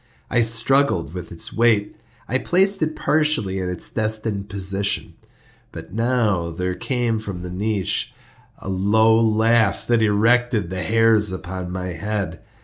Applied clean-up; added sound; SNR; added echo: none; none; none; none.